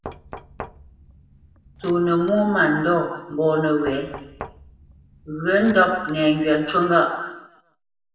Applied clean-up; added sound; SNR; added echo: none; Knock; 19 dB; reverberation time 1.0 s.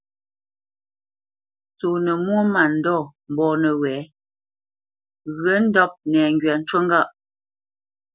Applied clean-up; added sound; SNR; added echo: none; none; none; none.